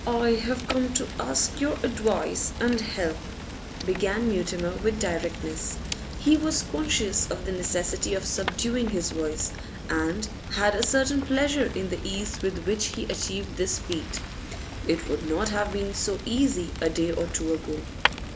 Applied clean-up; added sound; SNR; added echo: none; Fire; 7 dB; none.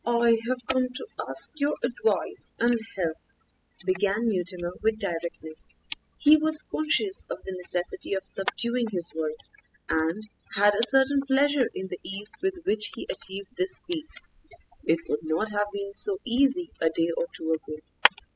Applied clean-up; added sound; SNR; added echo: classical method spectral subtraction.